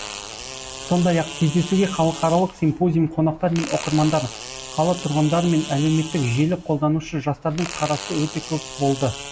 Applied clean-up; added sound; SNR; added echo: none; Fart; 13 dB; none.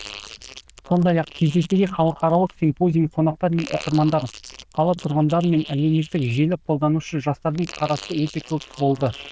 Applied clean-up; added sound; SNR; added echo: neural diffusion model UNIVERSE++.